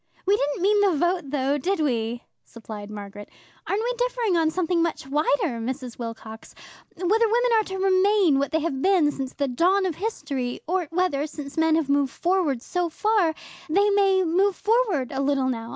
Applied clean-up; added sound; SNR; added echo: none; none; none; none.